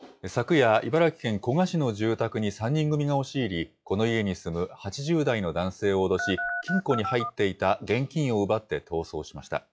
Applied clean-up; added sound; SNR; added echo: classical method log-MMSE.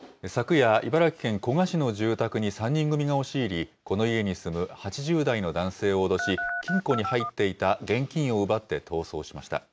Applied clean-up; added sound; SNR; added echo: none; Telephone; 5 dB; none.